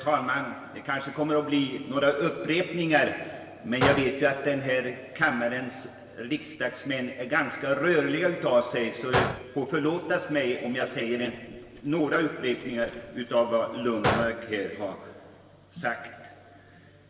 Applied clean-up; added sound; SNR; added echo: none; Gunshot, gunfire; 5 dB; reverberation time 1.8 s.